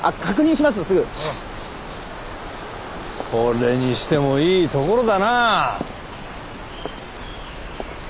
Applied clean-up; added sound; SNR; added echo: none; none; none; none.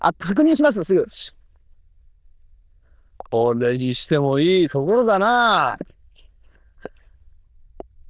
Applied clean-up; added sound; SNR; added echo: neural diffusion model UNIVERSE++.